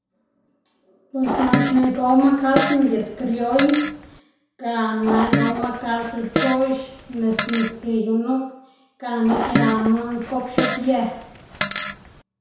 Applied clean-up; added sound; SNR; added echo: none; Fart; 3 dB; reverberation time 0.7 s.